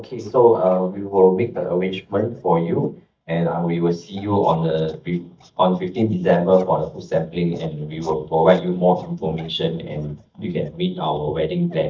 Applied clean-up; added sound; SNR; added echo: neural mask model DeepFilterNet 3.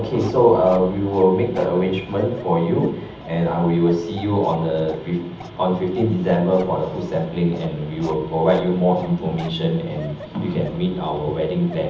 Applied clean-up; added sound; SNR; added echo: none; Bark; 20 dB; reverberation time 0.8 s.